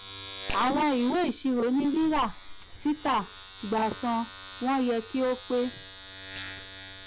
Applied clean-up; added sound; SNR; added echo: none; Domestic sounds, home sounds; 13 dB; none.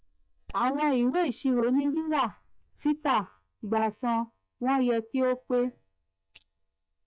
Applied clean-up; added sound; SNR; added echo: neural mask model DeepFilterNet 3.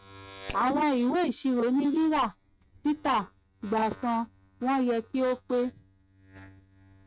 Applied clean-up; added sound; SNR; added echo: neural mask model RNNoise.